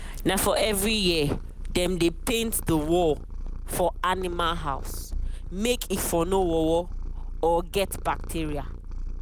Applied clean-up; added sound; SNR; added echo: none; Purr; 6 dB; none.